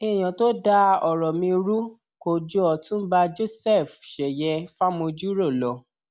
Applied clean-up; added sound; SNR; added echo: none; none; none; none.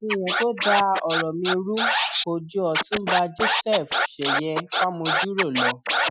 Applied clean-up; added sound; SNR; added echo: classical method Wiener filter.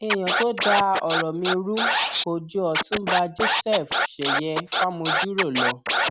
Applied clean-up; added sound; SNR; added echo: none; Scratching (performance technique); -1 dB; none.